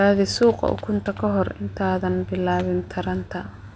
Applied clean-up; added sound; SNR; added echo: none; none; none; none.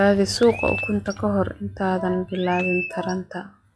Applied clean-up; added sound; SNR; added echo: classical method log-MMSE.